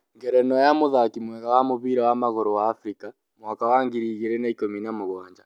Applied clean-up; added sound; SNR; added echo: none; none; none; none.